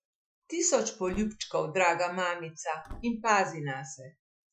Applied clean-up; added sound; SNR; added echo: classical method Wiener filter.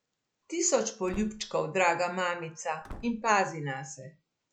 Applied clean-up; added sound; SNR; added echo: none; Slam / Wood; 18 dB; none.